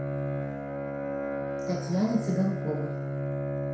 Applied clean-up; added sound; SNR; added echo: none; Bowed string instrument; -1 dB; reverberation time 0.7 s.